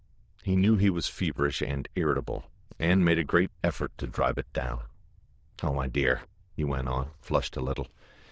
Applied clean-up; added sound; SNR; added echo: neural diffusion model UNIVERSE++.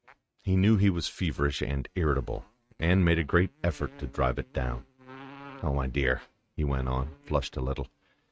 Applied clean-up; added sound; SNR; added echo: neural mask model RNNoise.